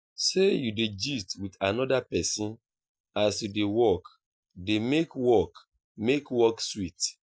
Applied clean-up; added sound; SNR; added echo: neural mask model DeepFilterNet 3.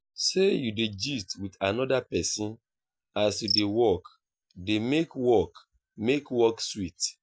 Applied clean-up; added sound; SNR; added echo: none; Cricket; 9 dB; none.